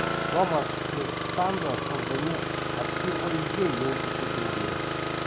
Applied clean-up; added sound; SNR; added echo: none; Engine starting; -2 dB; none.